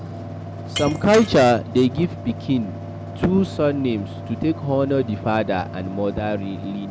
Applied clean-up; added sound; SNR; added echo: none; Shatter + Mechanical fan; 10 dB; none.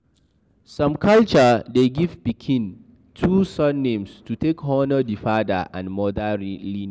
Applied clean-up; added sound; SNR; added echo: none; none; none; none.